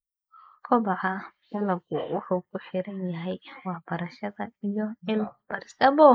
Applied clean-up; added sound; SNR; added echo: neural mask model Resemble Enhance denoiser.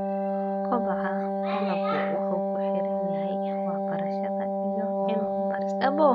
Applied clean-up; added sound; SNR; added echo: none; Wind instrument, woodwind instrument; -4 dB; none.